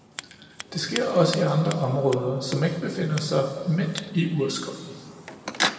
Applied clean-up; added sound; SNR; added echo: none; Scissors; 10 dB; reverberation time 2.2 s.